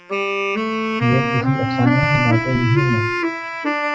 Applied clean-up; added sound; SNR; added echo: classical method WPE with log-MMSE.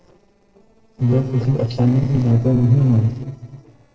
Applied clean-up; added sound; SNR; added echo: neural separator model SepFormer DNS4.